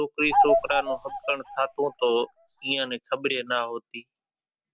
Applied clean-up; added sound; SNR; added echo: none; Bird vocalization, bird call, bird song; -1 dB; none.